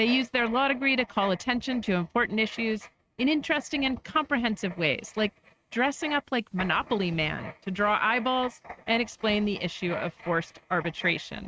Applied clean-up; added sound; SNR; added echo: neural mask model RNNoise.